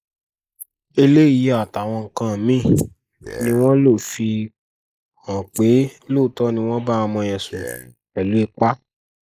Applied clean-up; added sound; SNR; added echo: neural mask model Resemble Enhance denoiser.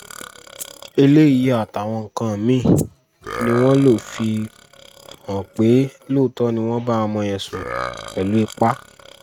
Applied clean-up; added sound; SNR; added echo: neural mask model RNNoise.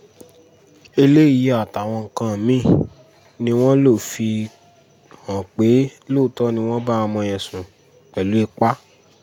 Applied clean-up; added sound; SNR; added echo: none; none; none; none.